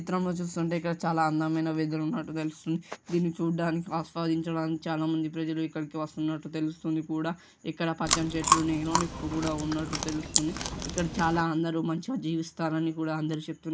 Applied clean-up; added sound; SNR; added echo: none; Chewing, mastication; 0 dB; none.